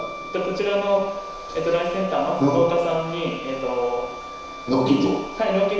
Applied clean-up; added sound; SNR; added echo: none; Wind instrument, woodwind instrument; 13 dB; reverberation time 1.0 s.